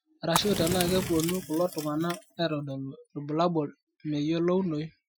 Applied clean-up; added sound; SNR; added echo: classical method Wiener filter.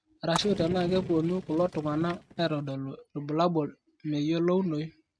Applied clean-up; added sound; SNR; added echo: neural mask model RNNoise.